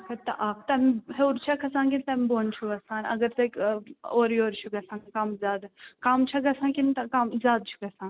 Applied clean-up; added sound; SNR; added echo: none; none; none; none.